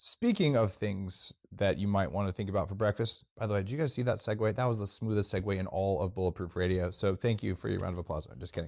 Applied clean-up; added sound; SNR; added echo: none; none; none; none.